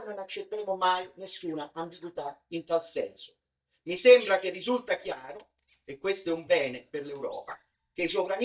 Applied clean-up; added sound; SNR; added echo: neural mask model DeepFilterNet 3.